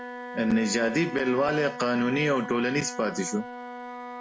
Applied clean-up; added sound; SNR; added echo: none; Wind instrument, woodwind instrument; 11 dB; none.